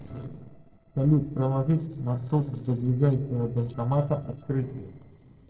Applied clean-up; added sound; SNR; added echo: neural separator model SepFormer DNS4.